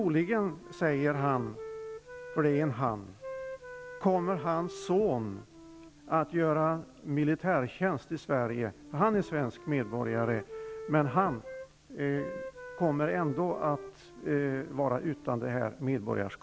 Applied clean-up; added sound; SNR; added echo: none; Wind instrument, woodwind instrument; 15 dB; none.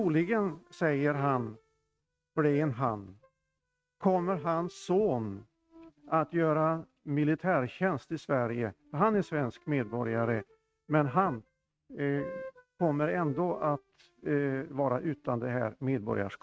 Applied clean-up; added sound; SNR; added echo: neural mask model RNNoise.